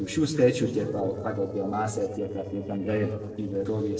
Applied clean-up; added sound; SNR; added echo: neural separator model SepFormer DNS4.